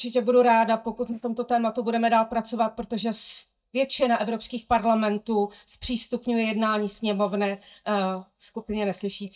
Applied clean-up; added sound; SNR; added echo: neural mask model DeepFilterNet 3.